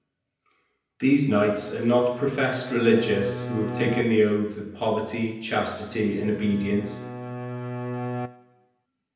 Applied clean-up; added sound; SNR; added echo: none; Bowed string instrument; 9 dB; reverberation time 0.9 s.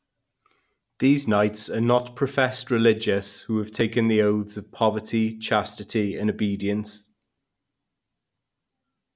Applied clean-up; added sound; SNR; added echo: none; none; none; none.